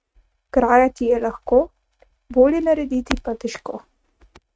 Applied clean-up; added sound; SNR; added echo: neural mask model RNNoise.